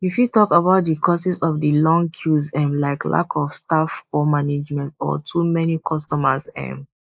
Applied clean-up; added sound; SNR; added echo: neural mask model Resemble Enhance denoiser.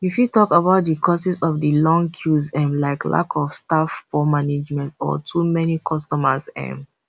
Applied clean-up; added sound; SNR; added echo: none; none; none; none.